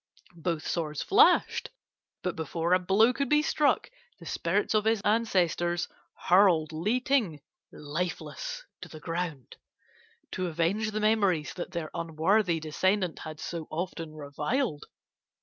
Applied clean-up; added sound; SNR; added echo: none; none; none; none.